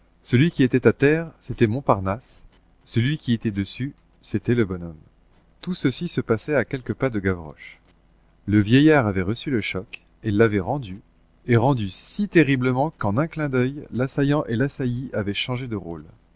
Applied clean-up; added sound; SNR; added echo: none; none; none; none.